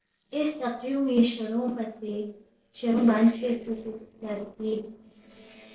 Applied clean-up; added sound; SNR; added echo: neural separator model SepFormer DNS4.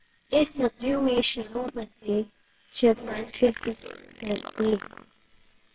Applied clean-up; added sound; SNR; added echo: neural separator model SepFormer WHAMR!.